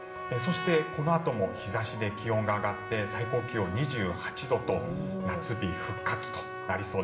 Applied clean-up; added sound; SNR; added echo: none; Trumpet; 10 dB; reverberation time 1.0 s.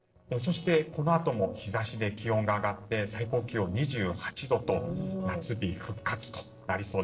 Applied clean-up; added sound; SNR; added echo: neural separator model SepFormer DNS4.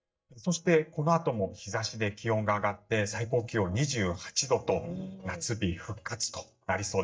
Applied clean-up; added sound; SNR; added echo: neural mask model DeepFilterNet 3.